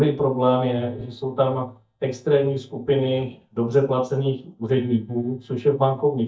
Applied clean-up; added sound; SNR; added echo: neural mask model DeepFilterNet 3.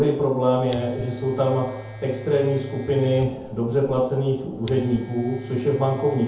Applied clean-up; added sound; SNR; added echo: none; Domestic sounds, home sounds; 16 dB; reverberation time 0.8 s.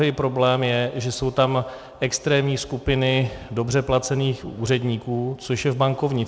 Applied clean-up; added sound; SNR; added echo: none; none; none; none.